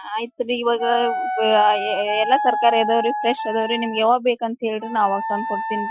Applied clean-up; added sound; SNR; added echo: classical method Wiener filter.